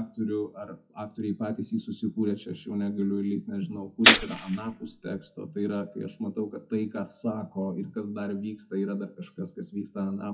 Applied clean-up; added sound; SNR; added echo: classical method WPE with log-MMSE.